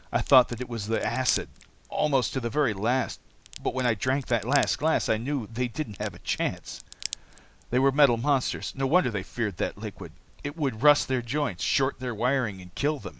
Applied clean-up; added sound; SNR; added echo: none; Crack; 16 dB; none.